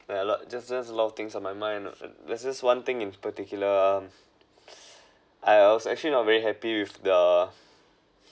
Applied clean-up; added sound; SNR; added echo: none; none; none; none.